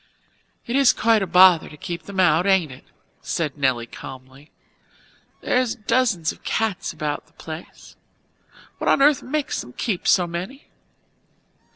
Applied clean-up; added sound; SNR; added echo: neural separator model SepFormer DNS4.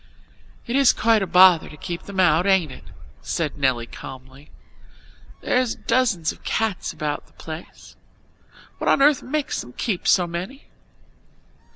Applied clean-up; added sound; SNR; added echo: none; Gull, seagull; 14 dB; none.